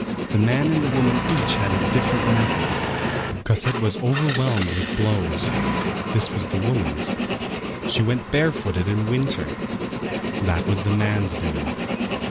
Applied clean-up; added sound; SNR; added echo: none; Engine + Writing; 1 dB; none.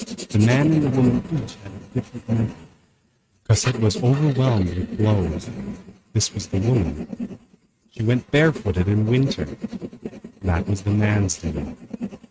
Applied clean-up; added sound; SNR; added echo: neural mask model RNNoise.